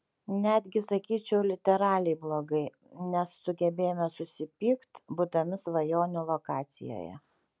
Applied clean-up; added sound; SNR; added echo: none; none; none; none.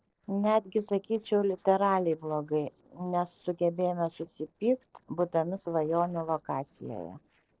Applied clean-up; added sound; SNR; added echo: neural separator model SepFormer DNS4.